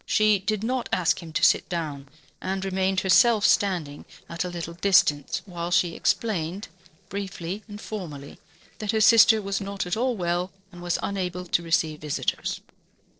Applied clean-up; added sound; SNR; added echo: neural separator model SepFormer DNS4.